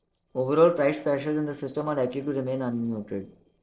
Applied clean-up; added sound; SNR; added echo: neural separator model SepFormer DNS4.